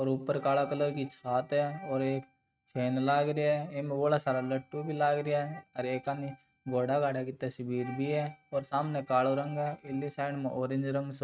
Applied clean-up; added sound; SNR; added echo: neural mask model RNNoise.